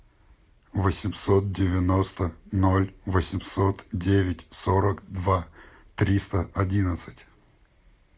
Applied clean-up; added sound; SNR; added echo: none; none; none; none.